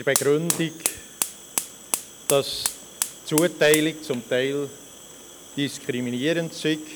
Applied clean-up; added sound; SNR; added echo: none; Fire; 6 dB; none.